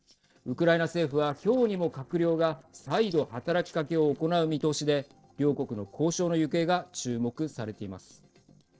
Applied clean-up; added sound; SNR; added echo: neural separator model SepFormer DNS4.